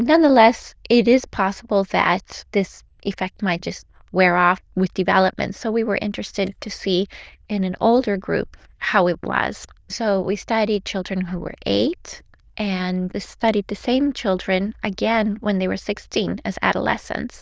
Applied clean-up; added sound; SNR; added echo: neural diffusion model UNIVERSE++.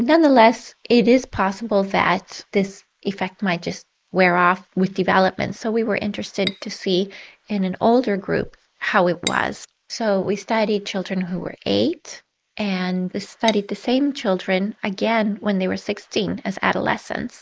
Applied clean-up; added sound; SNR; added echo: neural mask model Resemble Enhance denoiser.